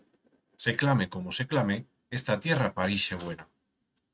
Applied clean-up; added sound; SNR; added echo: neural mask model RNNoise.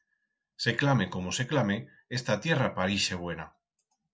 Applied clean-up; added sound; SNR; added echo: none; none; none; none.